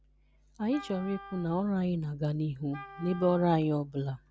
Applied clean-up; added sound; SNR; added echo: none; Wind instrument, woodwind instrument; 18 dB; none.